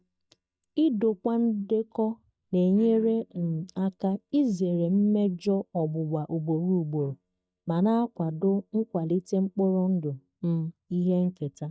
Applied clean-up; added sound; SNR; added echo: neural mask model DeepFilterNet 3.